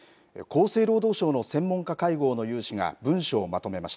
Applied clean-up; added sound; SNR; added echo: none; none; none; none.